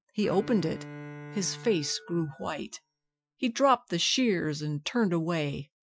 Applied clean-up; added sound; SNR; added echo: classical method Wiener filter.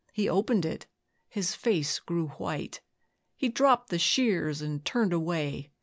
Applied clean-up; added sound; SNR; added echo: none; none; none; none.